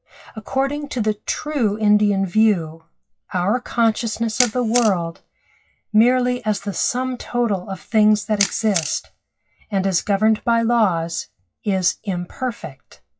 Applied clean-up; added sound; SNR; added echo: classical method WPE with log-MMSE.